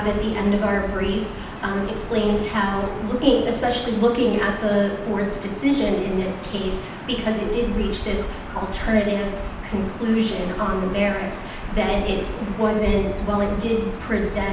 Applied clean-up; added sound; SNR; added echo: none; Gull, seagull / Ocean; 8 dB; reverberation time 0.8 s.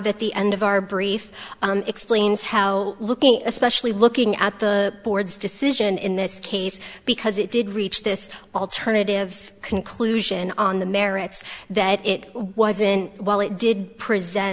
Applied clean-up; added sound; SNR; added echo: none; none; none; none.